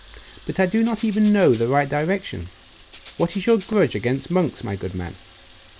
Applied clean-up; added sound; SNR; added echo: none; Water tap, faucet + Rattle (instrument); 20 dB; none.